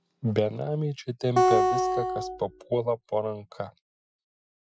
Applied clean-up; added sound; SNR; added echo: classical method Wiener filter.